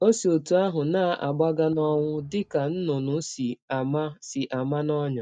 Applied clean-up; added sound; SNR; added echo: neural mask model DeepFilterNet 3.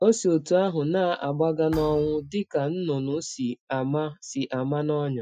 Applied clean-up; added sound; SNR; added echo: classical method Wiener filter.